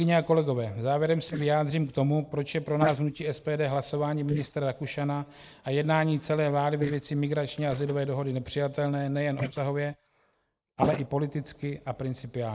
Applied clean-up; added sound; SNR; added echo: neural mask model Resemble Enhance denoiser.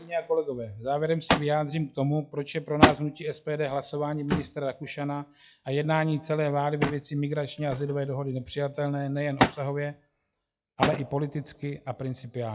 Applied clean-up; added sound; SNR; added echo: classical method log-MMSE.